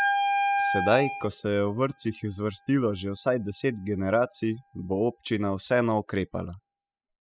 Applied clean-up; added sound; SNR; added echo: classical method spectral subtraction.